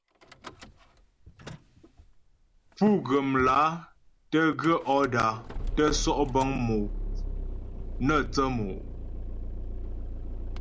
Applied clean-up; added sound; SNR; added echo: none; Idling / Engine starting / Door / Car; 7 dB; none.